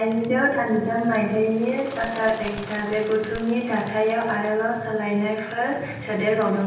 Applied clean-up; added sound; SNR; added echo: none; Bird; 18 dB; reverberation time 0.9 s.